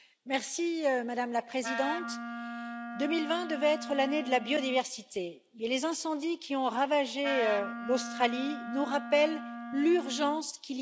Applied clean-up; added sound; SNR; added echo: none; Wind instrument, woodwind instrument; 9 dB; none.